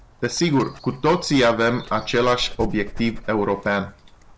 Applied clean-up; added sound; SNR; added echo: none; Dog; 14 dB; none.